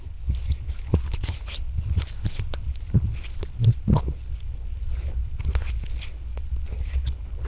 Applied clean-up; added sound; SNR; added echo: neural diffusion model UNIVERSE++.